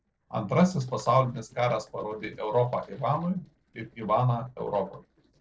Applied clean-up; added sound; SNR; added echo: neural separator model SepFormer DNS4.